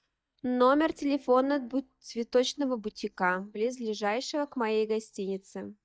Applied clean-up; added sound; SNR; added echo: neural mask model DeepFilterNet 3.